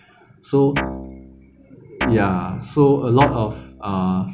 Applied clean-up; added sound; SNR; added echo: none; Guitar; 9 dB; none.